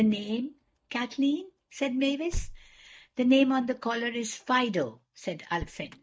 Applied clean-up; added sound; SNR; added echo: neural mask model DeepFilterNet 3.